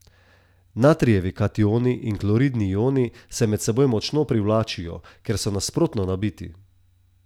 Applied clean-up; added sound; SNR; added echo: none; none; none; none.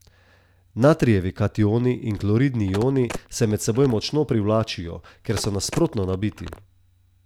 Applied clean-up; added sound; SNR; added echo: none; Telephone; 15 dB; none.